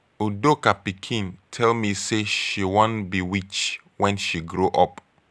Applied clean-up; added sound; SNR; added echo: none; none; none; none.